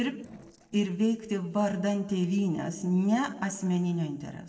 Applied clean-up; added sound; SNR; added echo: neural separator model SepFormer DNS4.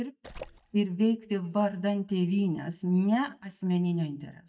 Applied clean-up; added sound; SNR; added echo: neural mask model DeepFilterNet 3.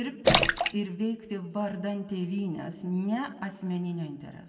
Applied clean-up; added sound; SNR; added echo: none; Splash, splatter; -5 dB; reverberation time 1.0 s.